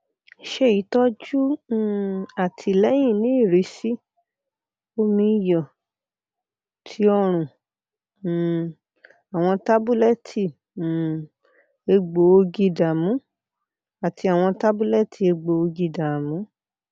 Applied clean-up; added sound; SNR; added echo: none; none; none; none.